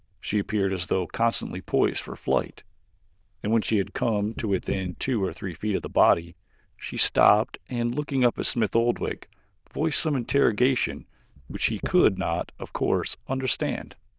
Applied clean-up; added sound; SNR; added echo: neural diffusion model UNIVERSE++.